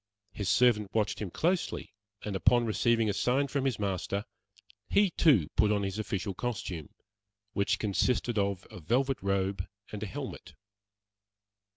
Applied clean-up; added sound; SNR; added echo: none; none; none; none.